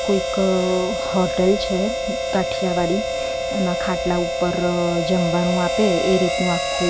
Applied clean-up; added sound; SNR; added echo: none; Harmonica; 2 dB; none.